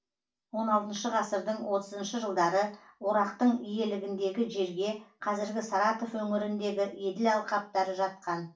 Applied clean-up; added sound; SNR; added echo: none; none; none; reverberation time 0.3 s.